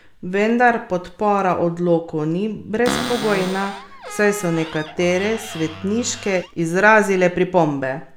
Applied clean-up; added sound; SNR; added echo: none; Cupboard open or close; 11 dB; none.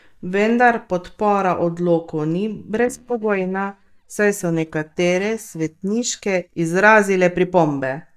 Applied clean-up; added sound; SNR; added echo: neural mask model DeepFilterNet 3.